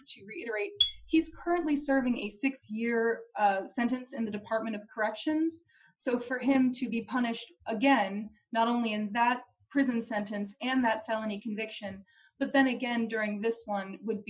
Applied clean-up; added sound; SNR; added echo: classical method Wiener filter.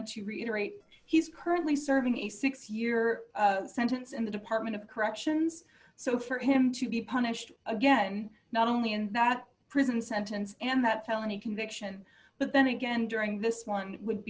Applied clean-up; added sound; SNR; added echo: neural separator model SepFormer DNS4.